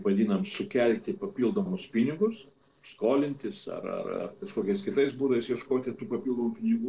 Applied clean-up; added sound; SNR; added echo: neural separator model SepFormer DNS4.